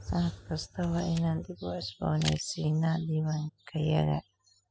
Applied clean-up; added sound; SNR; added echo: classical method spectral subtraction.